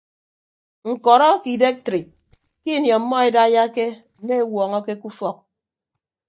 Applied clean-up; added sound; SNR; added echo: neural mask model DeepFilterNet 3.